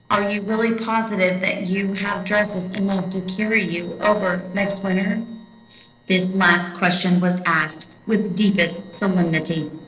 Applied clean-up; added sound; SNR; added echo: neural separator model SepFormer DNS4.